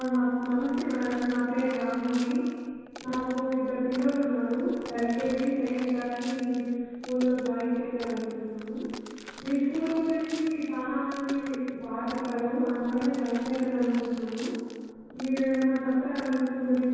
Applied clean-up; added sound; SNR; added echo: none; Walk, footsteps; 19 dB; reverberation time 2.0 s.